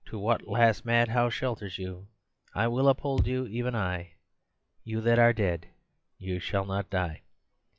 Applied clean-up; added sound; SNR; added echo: classical method log-MMSE.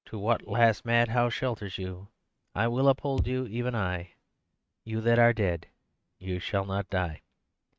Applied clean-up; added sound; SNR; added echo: neural mask model RNNoise.